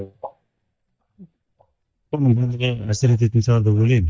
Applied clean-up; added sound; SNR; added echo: neural mask model DeepFilterNet 3.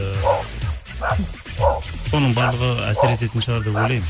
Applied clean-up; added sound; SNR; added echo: none; Bark; 4 dB; none.